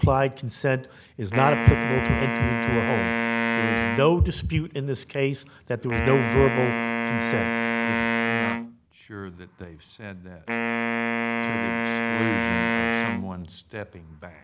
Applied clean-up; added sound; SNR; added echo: none; Wind instrument, woodwind instrument; 1 dB; none.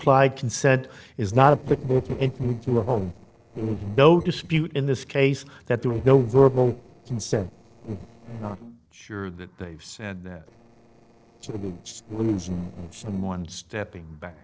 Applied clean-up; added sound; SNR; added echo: neural separator model SepFormer DNS4.